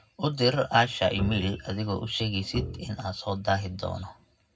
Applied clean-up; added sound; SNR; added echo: none; Bowed string instrument; 11 dB; reverberation time 0.3 s.